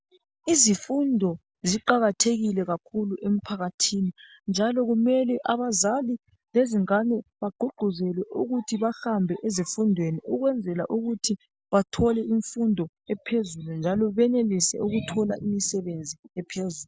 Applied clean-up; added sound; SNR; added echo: none; none; none; none.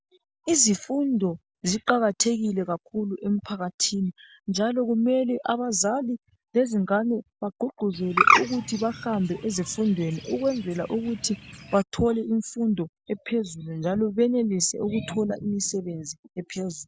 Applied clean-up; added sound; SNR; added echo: none; Bird; 2 dB; none.